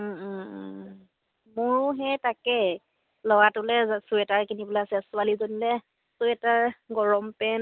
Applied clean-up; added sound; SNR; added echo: none; none; none; none.